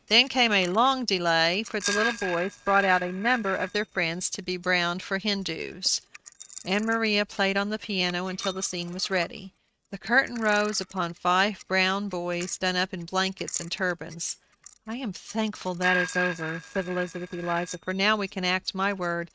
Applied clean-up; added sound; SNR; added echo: neural mask model RNNoise.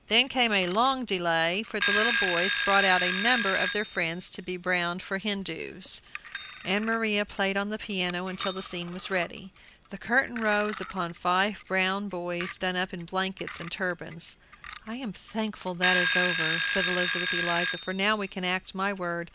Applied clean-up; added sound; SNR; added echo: none; Alarm / Clock; 2 dB; none.